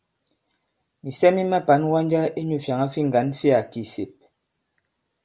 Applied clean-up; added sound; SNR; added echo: none; none; none; none.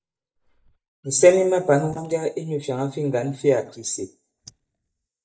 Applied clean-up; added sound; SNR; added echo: neural mask model DeepFilterNet 3.